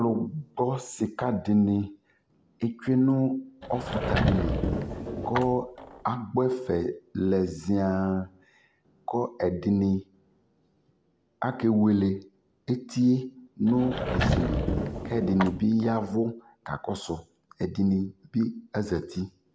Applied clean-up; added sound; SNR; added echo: none; Sliding door / Wood; 2 dB; none.